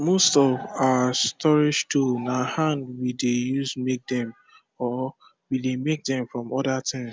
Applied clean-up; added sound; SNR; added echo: none; none; none; none.